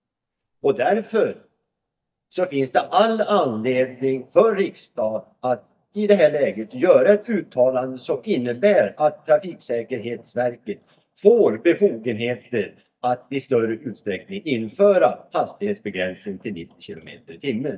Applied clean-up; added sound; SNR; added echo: neural mask model DeepFilterNet 3.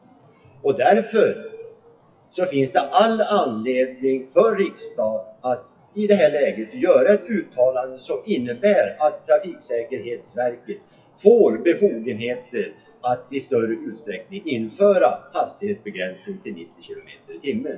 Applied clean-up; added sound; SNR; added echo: classical method WPE with log-MMSE.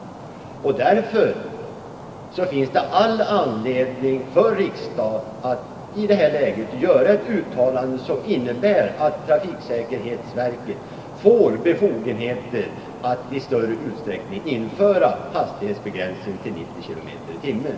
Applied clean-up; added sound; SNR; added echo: none; Stream; 16 dB; reverberation time 2.0 s.